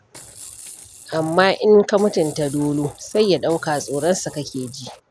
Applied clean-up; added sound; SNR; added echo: none; Rattle / Rattle (instrument); 18 dB; none.